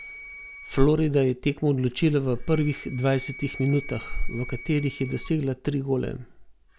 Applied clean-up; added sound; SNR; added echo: none; Wind instrument, woodwind instrument; 18 dB; none.